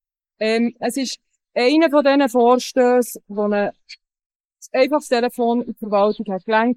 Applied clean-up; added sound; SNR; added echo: neural mask model Resemble Enhance denoiser.